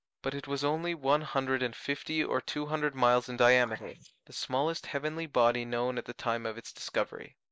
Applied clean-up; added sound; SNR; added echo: neural mask model Resemble Enhance denoiser.